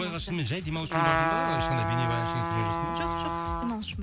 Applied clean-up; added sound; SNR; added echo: none; Trumpet; -2 dB; none.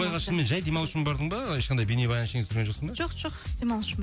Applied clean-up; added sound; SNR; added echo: none; none; none; none.